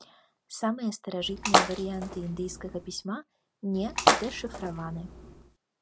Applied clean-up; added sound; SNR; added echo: none; Splash, splatter; -5 dB; none.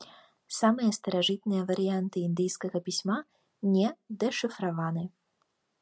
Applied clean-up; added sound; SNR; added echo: none; none; none; none.